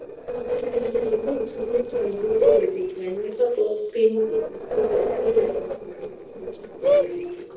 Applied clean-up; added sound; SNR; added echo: neural separator model SepFormer DNS4.